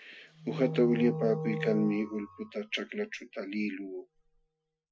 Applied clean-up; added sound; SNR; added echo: classical method Wiener filter.